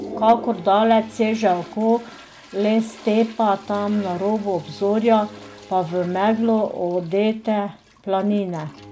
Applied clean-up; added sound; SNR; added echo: none; Toilet flush + Bowed string instrument; 18 dB; none.